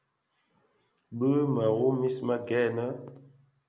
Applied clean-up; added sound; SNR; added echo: none; none; none; none.